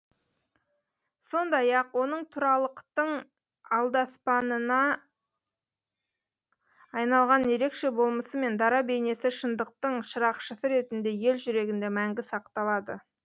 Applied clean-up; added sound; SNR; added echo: none; none; none; none.